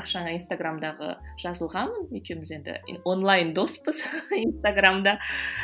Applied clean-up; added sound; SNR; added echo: none; none; none; none.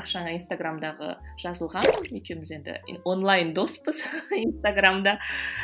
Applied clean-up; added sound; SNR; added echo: none; Splash, splatter; 4 dB; none.